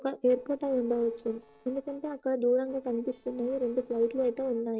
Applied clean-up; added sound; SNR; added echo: neural separator model SepFormer DNS4.